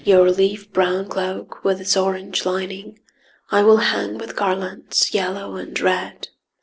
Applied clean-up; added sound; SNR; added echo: neural separator model SepFormer DNS4.